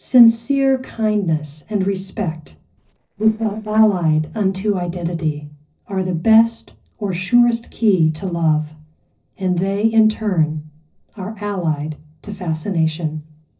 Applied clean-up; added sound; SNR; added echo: neural separator model SepFormer DNS4.